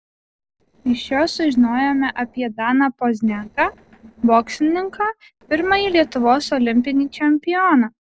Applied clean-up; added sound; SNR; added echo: neural separator model SepFormer DNS4.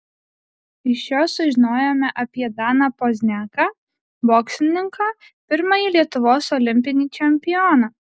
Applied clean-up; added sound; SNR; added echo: none; none; none; none.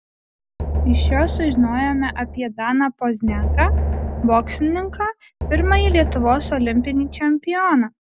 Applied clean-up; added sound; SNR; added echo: none; Drum; 1 dB; none.